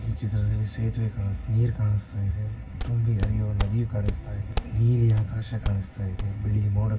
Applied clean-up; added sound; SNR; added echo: none; Walk, footsteps; 8 dB; reverberation time 0.4 s.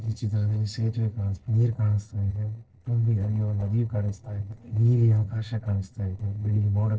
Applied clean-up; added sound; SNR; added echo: neural separator model SepFormer DNS4.